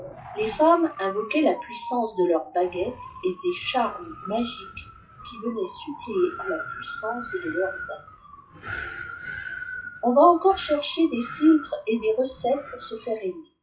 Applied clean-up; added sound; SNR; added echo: classical method WPE with log-MMSE.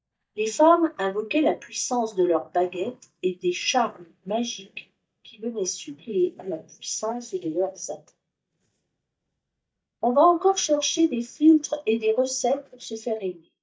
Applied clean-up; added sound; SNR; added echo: neural mask model DeepFilterNet 3.